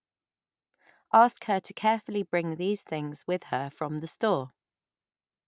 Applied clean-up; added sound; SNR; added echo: none; none; none; none.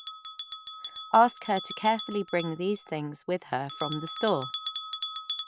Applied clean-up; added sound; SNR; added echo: none; Bell; 9 dB; none.